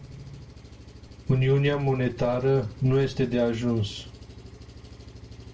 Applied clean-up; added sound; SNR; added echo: none; Engine; 17 dB; reverberation time 0.2 s.